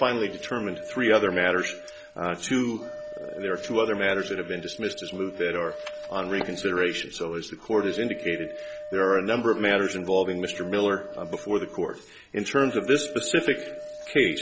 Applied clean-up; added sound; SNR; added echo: none; Wind instrument, woodwind instrument; 13 dB; none.